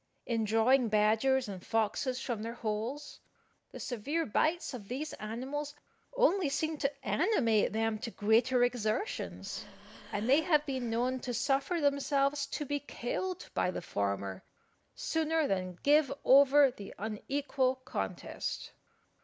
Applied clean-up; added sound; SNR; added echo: none; Breathing; 17 dB; none.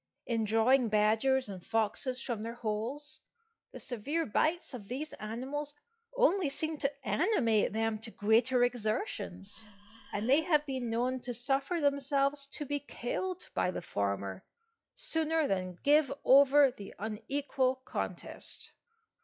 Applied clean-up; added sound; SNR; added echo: classical method log-MMSE.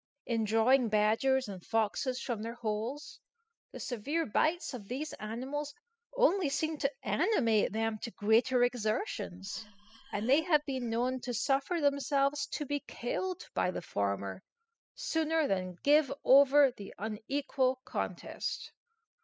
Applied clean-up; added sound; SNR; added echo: classical method spectral subtraction.